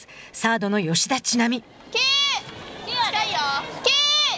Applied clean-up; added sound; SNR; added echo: none; none; none; none.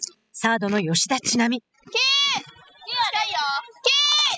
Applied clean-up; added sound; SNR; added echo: classical method spectral subtraction.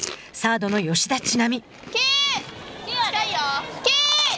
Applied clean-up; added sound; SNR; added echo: none; Chewing, mastication; 15 dB; none.